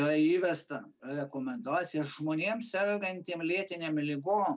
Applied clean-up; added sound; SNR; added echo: none; none; none; none.